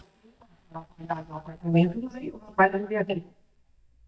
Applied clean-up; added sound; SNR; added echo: neural mask model DeepFilterNet 3.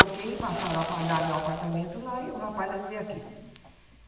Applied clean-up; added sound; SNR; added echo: none; Fire; 0 dB; reverberation time 1.4 s.